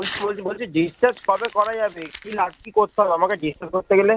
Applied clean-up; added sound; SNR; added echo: none; Crumpling, crinkling / Tearing; 17 dB; none.